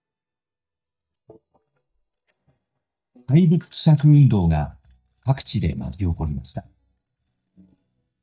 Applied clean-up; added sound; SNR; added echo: neural mask model DeepFilterNet 3.